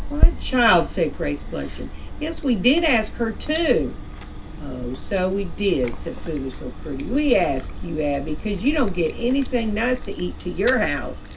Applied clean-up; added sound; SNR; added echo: none; Chewing, mastication; 3 dB; reverberation time 0.2 s.